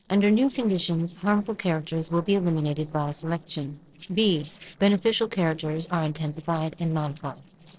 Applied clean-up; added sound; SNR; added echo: neural separator model SepFormer DNS4.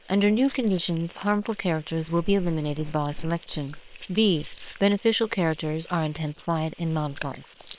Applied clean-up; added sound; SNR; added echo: neural separator model SepFormer WHAM!.